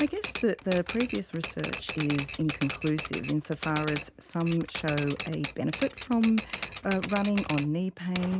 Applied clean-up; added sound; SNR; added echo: none; Typewriter; 8 dB; none.